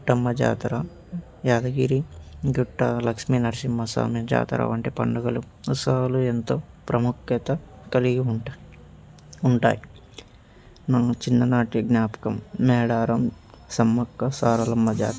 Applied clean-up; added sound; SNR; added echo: none; none; none; none.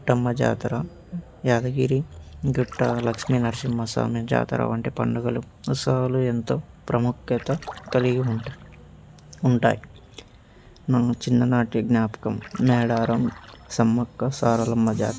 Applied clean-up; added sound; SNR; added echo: none; Splash, splatter; 17 dB; none.